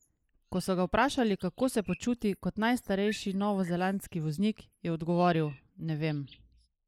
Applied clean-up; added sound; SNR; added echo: neural mask model Resemble Enhance denoiser.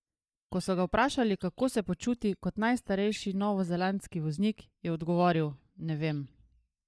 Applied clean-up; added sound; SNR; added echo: neural mask model DeepFilterNet 3.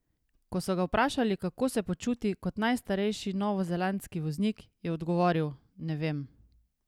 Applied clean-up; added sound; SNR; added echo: none; none; none; none.